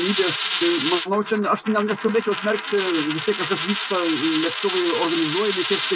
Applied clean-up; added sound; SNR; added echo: none; Coin (dropping); 5 dB; none.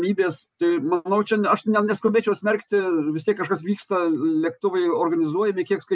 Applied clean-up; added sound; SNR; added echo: none; none; none; none.